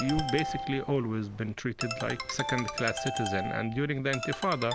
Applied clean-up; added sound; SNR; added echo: none; Ringtone; 5 dB; none.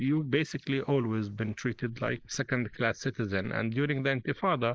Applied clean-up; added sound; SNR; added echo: neural mask model Resemble Enhance denoiser.